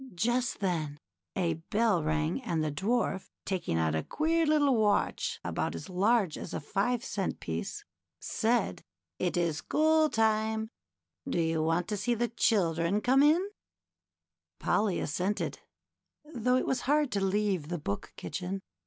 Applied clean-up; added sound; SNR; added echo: none; none; none; none.